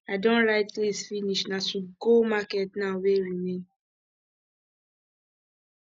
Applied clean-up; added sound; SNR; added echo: none; none; none; none.